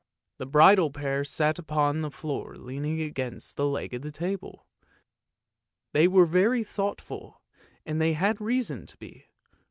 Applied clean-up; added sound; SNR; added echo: none; none; none; none.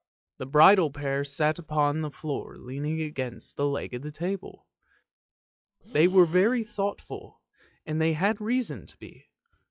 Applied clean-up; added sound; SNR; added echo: classical method log-MMSE.